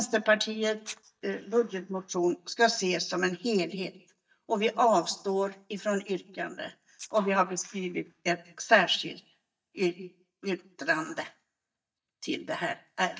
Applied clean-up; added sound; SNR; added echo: neural mask model DeepFilterNet 3.